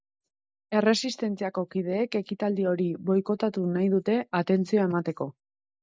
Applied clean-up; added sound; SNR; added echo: none; none; none; none.